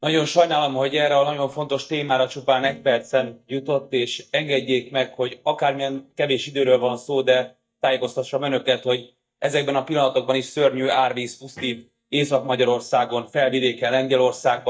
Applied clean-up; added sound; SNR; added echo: neural mask model DeepFilterNet 3.